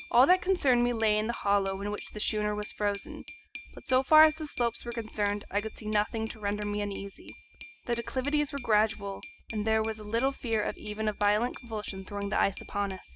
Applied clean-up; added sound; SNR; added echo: none; Glass; 16 dB; none.